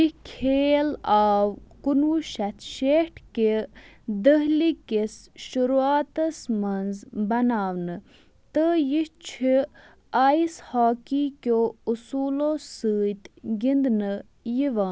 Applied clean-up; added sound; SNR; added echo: none; none; none; none.